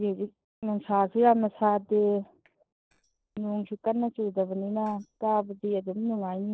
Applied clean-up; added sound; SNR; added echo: neural separator model SepFormer DNS4.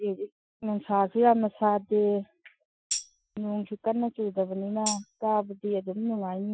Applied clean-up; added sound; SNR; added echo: classical method Wiener filter.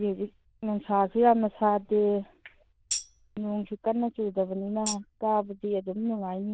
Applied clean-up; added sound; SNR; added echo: neural diffusion model UNIVERSE++.